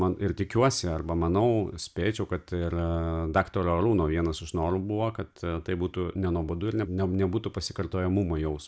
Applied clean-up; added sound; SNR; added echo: none; none; none; none.